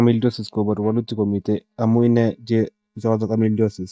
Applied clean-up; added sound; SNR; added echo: neural mask model DeepFilterNet 3.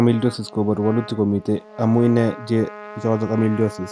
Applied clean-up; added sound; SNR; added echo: none; Trumpet; 17 dB; none.